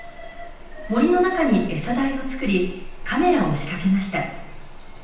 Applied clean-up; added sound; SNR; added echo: none; Alarm; 10 dB; reverberation time 0.9 s.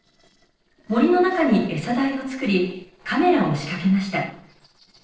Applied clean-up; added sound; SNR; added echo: neural separator model SepFormer DNS4.